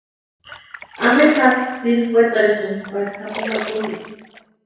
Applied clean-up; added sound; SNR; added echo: none; Splash, splatter; 13 dB; reverberation time 1.0 s.